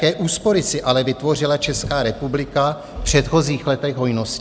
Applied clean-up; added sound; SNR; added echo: none; none; none; none.